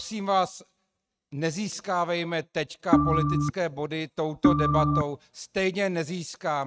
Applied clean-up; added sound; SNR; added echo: neural mask model RNNoise.